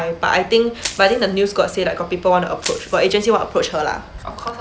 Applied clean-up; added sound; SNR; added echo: none; Crushing; 14 dB; none.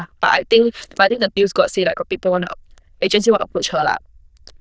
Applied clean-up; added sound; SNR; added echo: neural diffusion model UNIVERSE++.